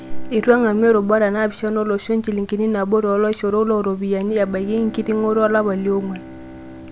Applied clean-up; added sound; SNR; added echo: none; Bowed string instrument; 20 dB; none.